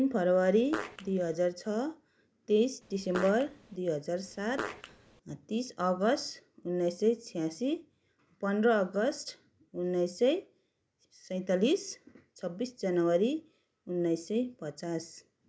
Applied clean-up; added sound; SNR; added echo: none; Fart; 11 dB; none.